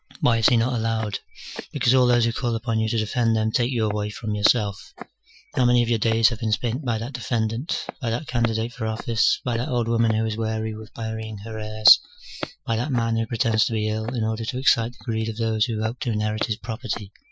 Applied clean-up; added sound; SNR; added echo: classical method Wiener filter.